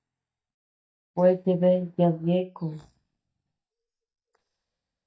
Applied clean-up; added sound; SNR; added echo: neural mask model DeepFilterNet 3.